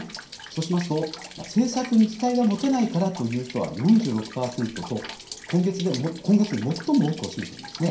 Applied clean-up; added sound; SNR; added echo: none; Rain; 16 dB; reverberation time 0.5 s.